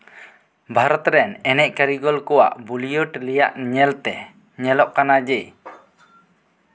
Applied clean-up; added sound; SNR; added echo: none; none; none; none.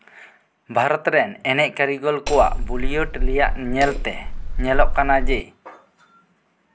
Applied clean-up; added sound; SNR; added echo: none; Hammer; -2 dB; none.